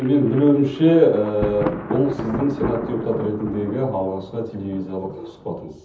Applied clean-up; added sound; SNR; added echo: none; Thunder; 11 dB; reverberation time 0.7 s.